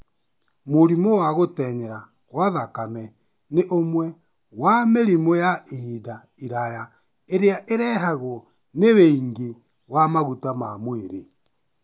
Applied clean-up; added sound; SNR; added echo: none; none; none; none.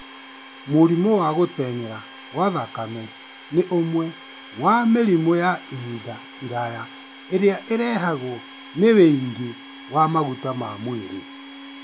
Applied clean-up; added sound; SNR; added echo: none; Domestic sounds, home sounds; 19 dB; none.